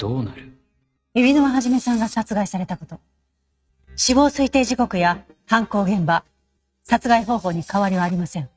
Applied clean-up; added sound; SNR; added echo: neural mask model RNNoise.